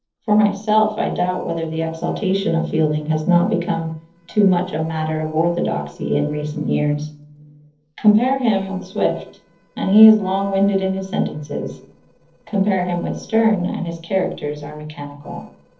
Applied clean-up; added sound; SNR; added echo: neural separator model SepFormer DNS4.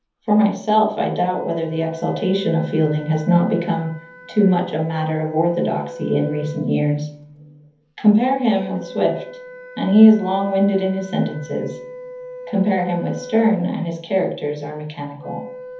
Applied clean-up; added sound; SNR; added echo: none; Wind instrument, woodwind instrument; 17 dB; reverberation time 0.7 s.